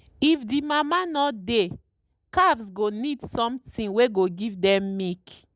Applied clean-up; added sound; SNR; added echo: none; none; none; none.